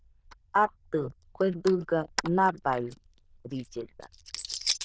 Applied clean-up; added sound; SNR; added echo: neural diffusion model UNIVERSE++.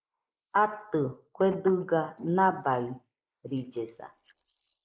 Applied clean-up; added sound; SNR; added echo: neural mask model Resemble Enhance denoiser.